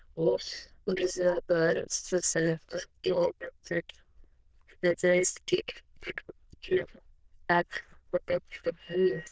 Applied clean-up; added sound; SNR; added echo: neural diffusion model UNIVERSE++.